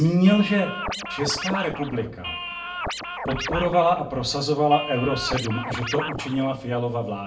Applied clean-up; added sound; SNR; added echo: none; Scratching (performance technique); 8 dB; reverberation time 0.3 s.